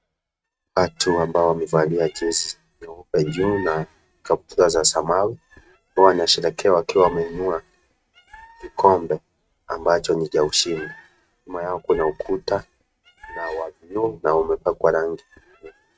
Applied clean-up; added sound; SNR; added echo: neural mask model RNNoise.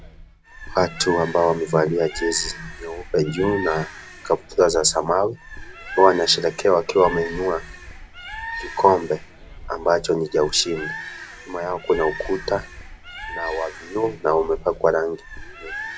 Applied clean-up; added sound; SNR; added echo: none; Bird; 13 dB; none.